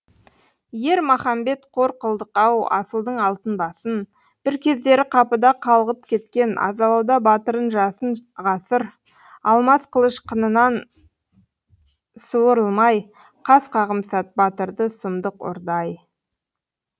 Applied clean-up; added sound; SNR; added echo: none; none; none; none.